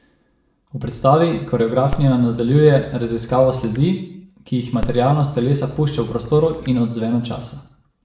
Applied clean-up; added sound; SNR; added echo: none; Dog; 13 dB; reverberation time 0.7 s.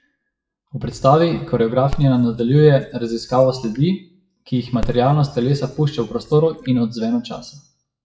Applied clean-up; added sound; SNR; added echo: classical method WPE with log-MMSE.